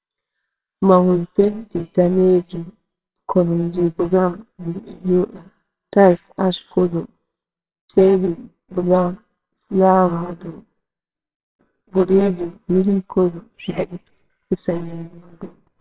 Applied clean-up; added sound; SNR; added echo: neural separator model SepFormer WHAMR!.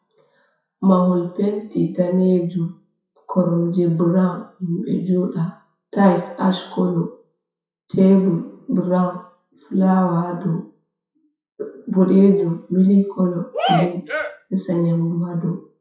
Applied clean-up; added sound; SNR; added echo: classical method WPE with log-MMSE.